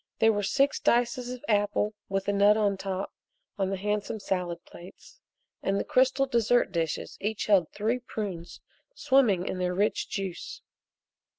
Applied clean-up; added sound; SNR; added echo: none; none; none; none.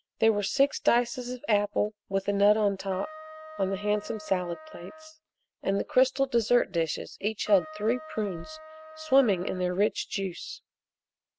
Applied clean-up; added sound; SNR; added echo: none; Trumpet; 17 dB; none.